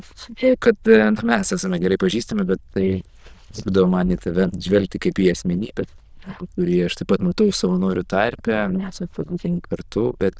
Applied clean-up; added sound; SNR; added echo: neural diffusion model UNIVERSE++.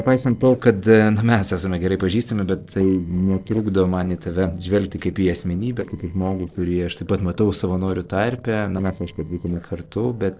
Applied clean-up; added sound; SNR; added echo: neural separator model SepFormer DNS4.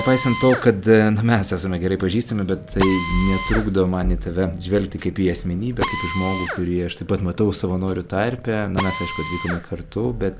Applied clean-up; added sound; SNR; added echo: none; Drill; 10 dB; none.